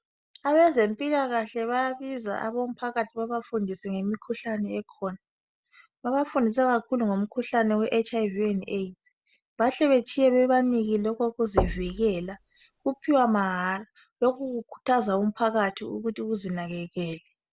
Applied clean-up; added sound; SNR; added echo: none; Knock / Wood / Percussion; 6 dB; none.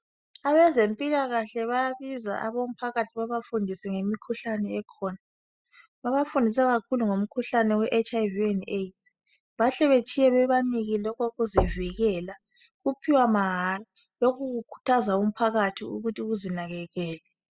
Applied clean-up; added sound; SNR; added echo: classical method spectral subtraction.